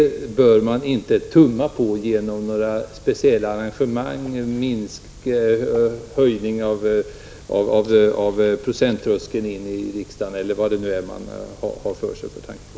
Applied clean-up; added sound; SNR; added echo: none; none; none; none.